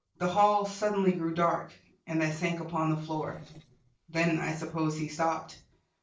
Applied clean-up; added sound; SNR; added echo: neural separator model SepFormer DNS4.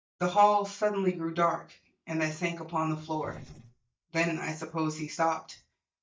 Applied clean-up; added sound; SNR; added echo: neural mask model DeepFilterNet 3.